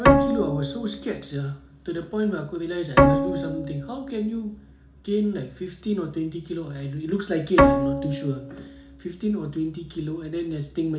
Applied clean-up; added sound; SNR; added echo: none; Bowed string instrument; -3 dB; reverberation time 0.4 s.